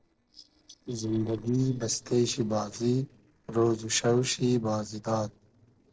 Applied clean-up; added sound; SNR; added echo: neural separator model SepFormer DNS4.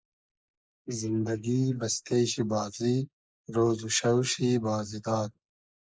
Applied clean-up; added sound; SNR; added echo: neural mask model Resemble Enhance denoiser.